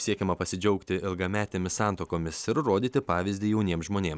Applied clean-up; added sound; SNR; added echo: none; none; none; none.